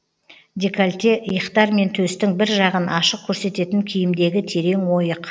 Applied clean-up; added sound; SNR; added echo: none; none; none; none.